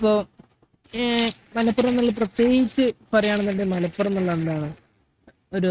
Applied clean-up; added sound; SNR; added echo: neural mask model RNNoise.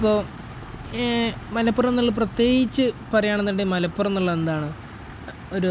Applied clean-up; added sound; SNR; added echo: none; none; none; none.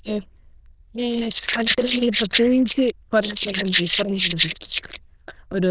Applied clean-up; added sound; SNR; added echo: neural diffusion model UNIVERSE++.